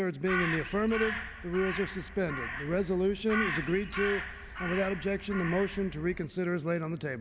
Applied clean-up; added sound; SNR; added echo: none; Crow; 6 dB; none.